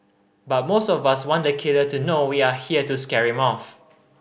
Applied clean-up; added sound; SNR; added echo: none; none; none; none.